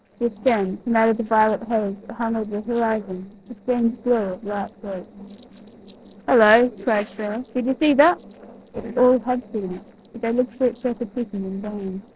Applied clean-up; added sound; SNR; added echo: neural separator model SepFormer DNS4.